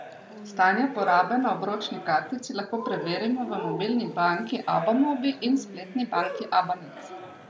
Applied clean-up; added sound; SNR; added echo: none; Cheering; 12 dB; none.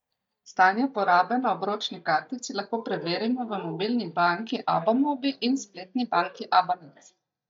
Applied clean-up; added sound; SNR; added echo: neural mask model DeepFilterNet 3.